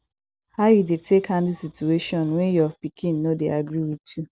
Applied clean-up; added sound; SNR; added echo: none; none; none; none.